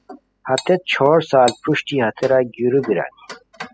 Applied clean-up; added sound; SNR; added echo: classical method spectral subtraction.